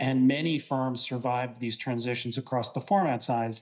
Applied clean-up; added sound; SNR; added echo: neural mask model DeepFilterNet 3.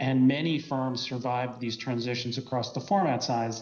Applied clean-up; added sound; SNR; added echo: neural separator model SepFormer DNS4.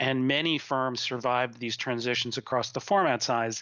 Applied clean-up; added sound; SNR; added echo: none; none; none; none.